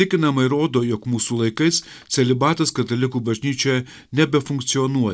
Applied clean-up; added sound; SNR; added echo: none; none; none; none.